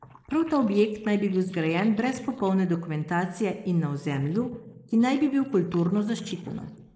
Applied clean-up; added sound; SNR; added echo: neural mask model Resemble Enhance denoiser.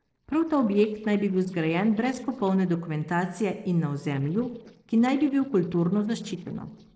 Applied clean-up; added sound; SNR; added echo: neural separator model SepFormer DNS4.